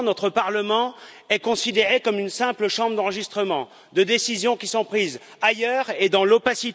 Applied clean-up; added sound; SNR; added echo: none; none; none; none.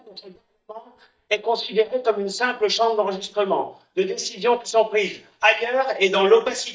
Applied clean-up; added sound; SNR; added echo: neural mask model DeepFilterNet 3.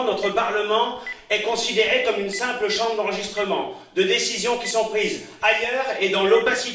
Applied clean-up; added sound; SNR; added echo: none; Telephone; 18 dB; reverberation time 0.5 s.